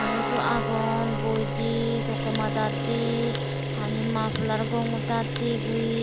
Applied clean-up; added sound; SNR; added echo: none; Guitar + Camera; -1 dB; none.